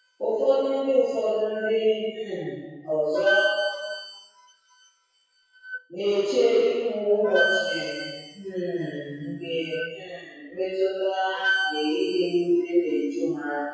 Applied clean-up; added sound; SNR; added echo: classical method WPE with log-MMSE.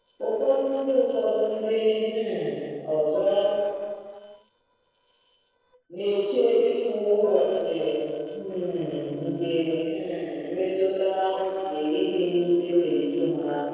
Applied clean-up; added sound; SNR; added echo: neural separator model SepFormer DNS4.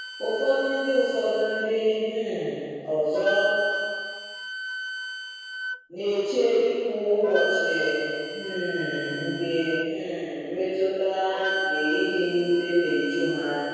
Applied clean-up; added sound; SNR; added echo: none; Wind instrument, woodwind instrument; 7 dB; reverberation time 2.2 s.